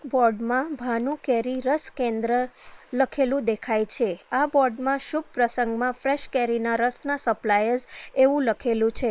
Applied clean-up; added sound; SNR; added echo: neural separator model SepFormer WHAM!.